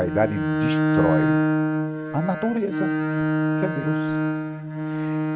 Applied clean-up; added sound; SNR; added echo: neural mask model RNNoise.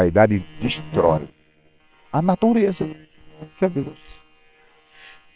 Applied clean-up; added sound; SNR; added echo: neural separator model SepFormer WHAM!.